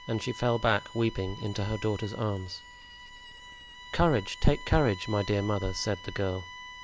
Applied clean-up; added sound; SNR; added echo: none; Bowed string instrument; 16 dB; none.